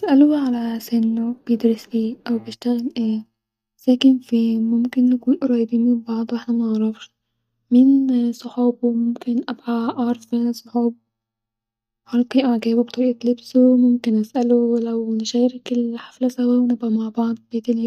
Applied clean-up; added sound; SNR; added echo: neural mask model DeepFilterNet 3.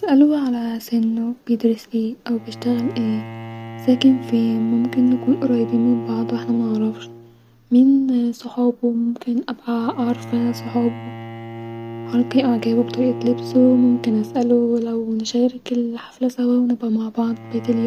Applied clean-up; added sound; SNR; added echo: none; Bowed string instrument; 14 dB; none.